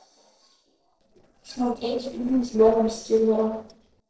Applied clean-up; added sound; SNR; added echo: neural separator model SepFormer DNS4.